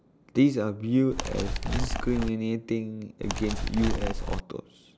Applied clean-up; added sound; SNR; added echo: none; Animal; 1 dB; none.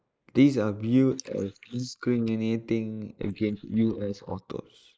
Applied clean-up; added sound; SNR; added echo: neural mask model Resemble Enhance denoiser.